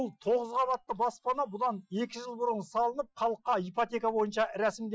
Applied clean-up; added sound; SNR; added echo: classical method Wiener filter.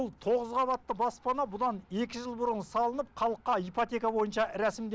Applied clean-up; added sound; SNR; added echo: none; none; none; none.